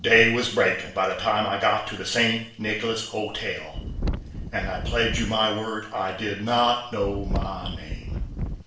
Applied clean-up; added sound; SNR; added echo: none; Wind; 4 dB; reverberation time 0.6 s.